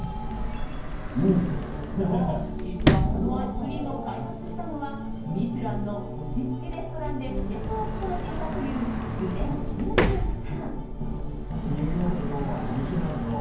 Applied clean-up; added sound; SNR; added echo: none; Sliding door; 0 dB; reverberation time 0.9 s.